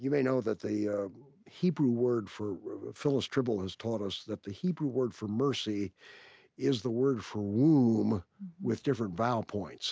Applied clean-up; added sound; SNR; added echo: none; none; none; none.